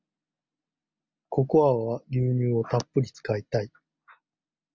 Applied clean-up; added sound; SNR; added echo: none; none; none; none.